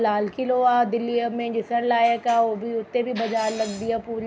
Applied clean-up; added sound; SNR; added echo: none; none; none; none.